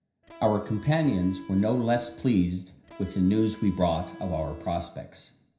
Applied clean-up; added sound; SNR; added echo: none; Electric guitar; 19 dB; reverberation time 0.5 s.